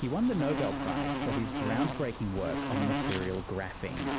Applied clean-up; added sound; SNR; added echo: none; Insect; 1 dB; none.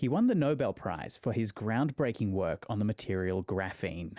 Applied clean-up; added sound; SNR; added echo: none; none; none; none.